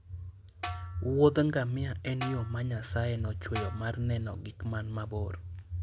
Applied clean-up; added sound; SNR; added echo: none; Snare drum; 13 dB; none.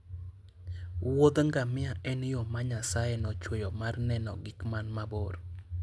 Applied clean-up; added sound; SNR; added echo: none; none; none; none.